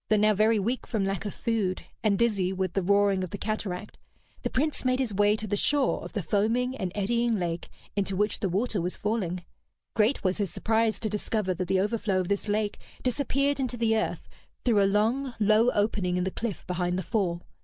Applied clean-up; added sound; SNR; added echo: none; none; none; none.